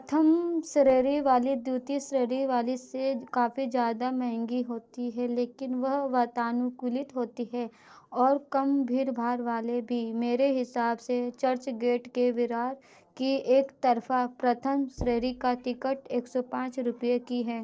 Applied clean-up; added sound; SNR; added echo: neural separator model SepFormer DNS4.